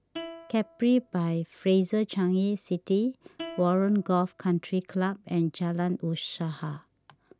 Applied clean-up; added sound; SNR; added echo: none; Plucked string instrument; 20 dB; none.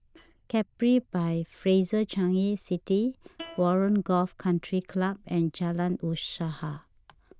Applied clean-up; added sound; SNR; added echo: neural diffusion model UNIVERSE++.